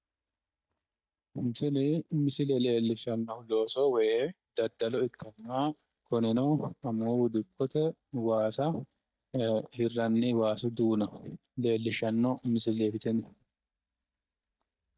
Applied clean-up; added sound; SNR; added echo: neural mask model DeepFilterNet 3.